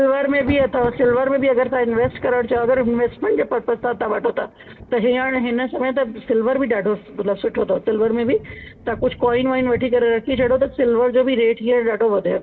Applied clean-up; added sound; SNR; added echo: none; Thunder; 19 dB; reverberation time 0.3 s.